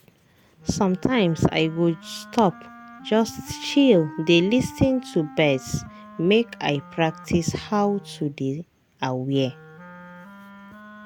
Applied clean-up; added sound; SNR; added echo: none; Wind instrument, woodwind instrument; 19 dB; none.